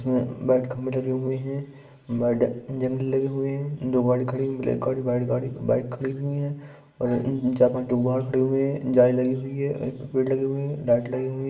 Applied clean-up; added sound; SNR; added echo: none; none; none; reverberation time 0.8 s.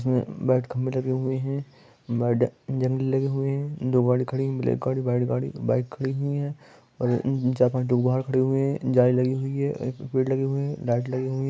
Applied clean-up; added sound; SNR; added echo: none; none; none; none.